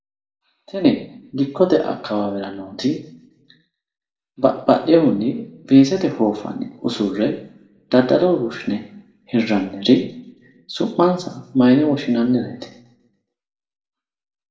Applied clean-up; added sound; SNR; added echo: none; none; none; reverberation time 0.5 s.